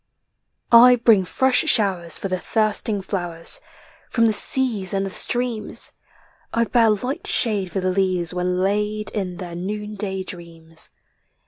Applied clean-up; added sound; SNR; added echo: none; none; none; none.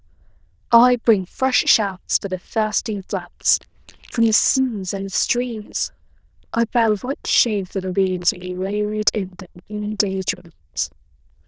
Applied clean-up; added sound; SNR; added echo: neural diffusion model UNIVERSE++.